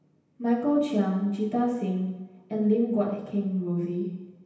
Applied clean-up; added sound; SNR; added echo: none; none; none; reverberation time 0.9 s.